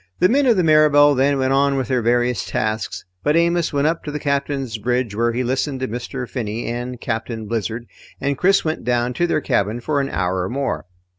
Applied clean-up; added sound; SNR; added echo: none; none; none; none.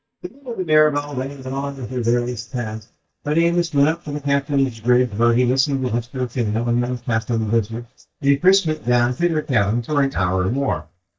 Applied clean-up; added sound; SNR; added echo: neural mask model DeepFilterNet 3.